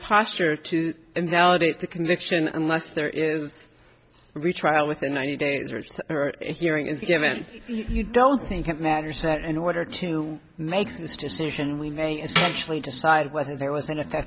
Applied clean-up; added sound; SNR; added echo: none; Tambourine; 5 dB; none.